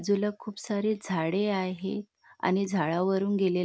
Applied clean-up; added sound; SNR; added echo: none; none; none; none.